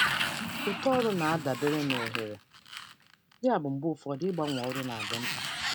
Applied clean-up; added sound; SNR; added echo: none; Sliding door; 3 dB; none.